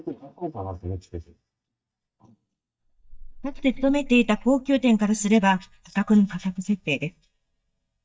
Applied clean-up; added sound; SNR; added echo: neural mask model DeepFilterNet 3.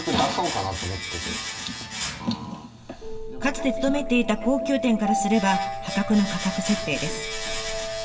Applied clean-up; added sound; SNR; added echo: none; Domestic sounds, home sounds; 10 dB; reverberation time 1.7 s.